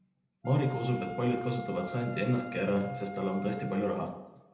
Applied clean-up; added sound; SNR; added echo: none; Wind instrument, woodwind instrument; 12 dB; reverberation time 0.8 s.